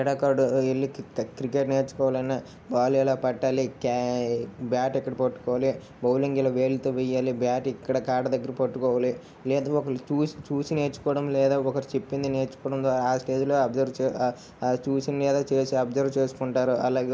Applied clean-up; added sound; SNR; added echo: none; none; none; none.